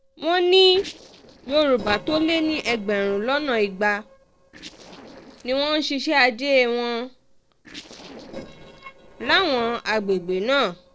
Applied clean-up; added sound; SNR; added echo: neural separator model SepFormer DNS4.